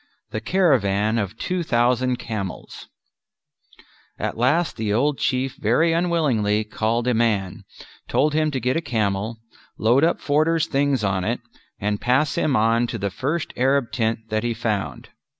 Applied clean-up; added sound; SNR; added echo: none; none; none; none.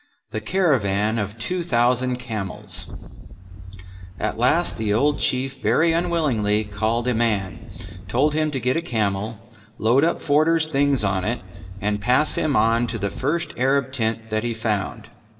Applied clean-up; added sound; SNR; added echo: none; Wind; 11 dB; reverberation time 1.4 s.